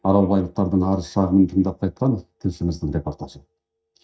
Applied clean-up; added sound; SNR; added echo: neural mask model DeepFilterNet 3.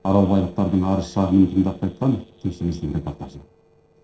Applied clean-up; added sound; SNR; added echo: neural separator model SepFormer DNS4.